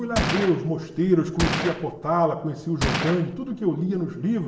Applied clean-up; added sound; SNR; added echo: none; Gunshot, gunfire; 5 dB; reverberation time 1.1 s.